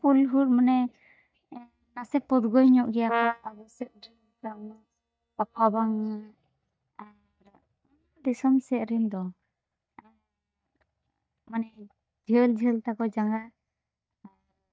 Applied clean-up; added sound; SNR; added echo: neural mask model DeepFilterNet 3.